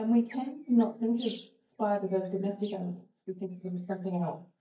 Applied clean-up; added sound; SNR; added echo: neural mask model DeepFilterNet 3.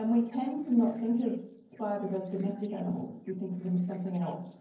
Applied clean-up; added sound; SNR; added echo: neural separator model SepFormer DNS4.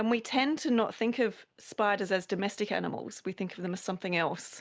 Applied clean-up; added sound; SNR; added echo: none; none; none; none.